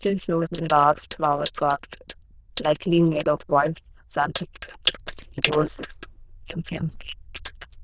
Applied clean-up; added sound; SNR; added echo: neural diffusion model UNIVERSE++.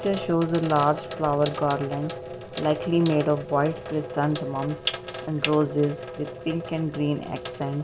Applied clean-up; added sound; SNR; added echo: none; Sink (filling or washing); 9 dB; none.